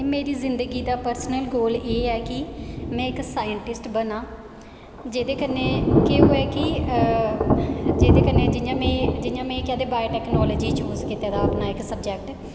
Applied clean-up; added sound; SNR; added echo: none; Thunder / Rain; -2 dB; none.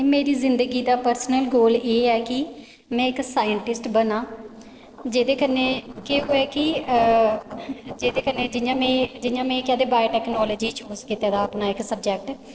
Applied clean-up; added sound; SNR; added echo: neural separator model SepFormer DNS4.